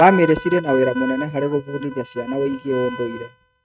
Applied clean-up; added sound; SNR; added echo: neural mask model RNNoise.